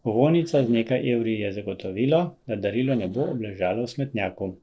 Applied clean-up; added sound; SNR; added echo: neural separator model SepFormer DNS4.